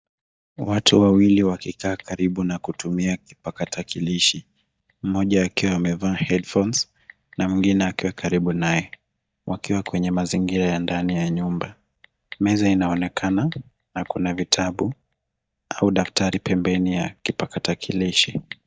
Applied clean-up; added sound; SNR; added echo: neural mask model DeepFilterNet 3.